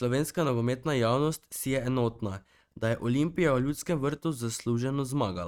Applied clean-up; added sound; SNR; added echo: neural mask model RNNoise.